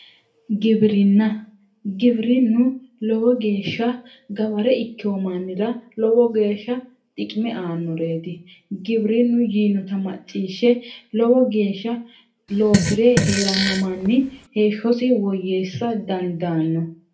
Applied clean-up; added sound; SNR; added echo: none; Fart; 3 dB; reverberation time 0.3 s.